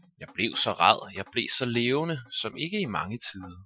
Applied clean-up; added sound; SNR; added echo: classical method Wiener filter.